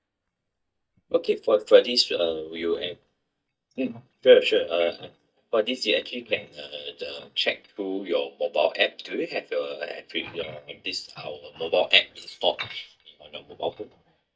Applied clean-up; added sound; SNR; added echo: neural mask model DeepFilterNet 3.